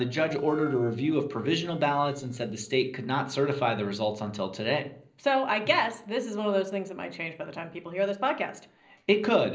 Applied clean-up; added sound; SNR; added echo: neural separator model SepFormer DNS4.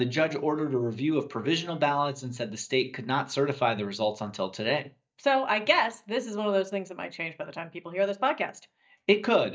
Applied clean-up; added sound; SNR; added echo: neural mask model DeepFilterNet 3.